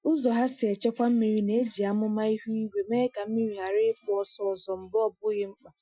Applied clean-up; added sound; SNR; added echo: classical method Wiener filter.